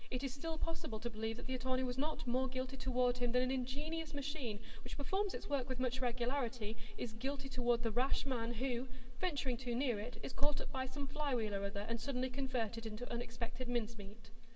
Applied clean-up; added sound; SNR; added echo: none; none; none; reverberation time 2.2 s.